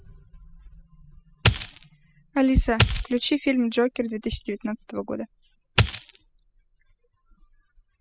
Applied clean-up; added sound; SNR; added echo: classical method spectral subtraction.